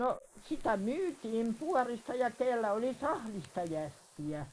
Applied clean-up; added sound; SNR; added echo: neural mask model Resemble Enhance denoiser.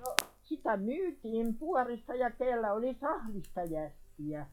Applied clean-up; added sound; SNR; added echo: classical method log-MMSE.